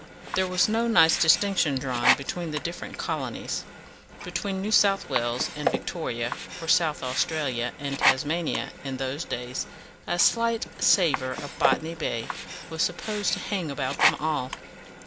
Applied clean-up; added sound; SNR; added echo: none; Sink (filling or washing); 5 dB; none.